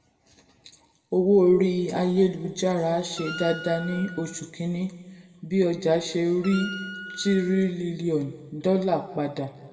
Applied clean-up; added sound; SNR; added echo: none; Wind instrument, woodwind instrument; 14 dB; reverberation time 1.4 s.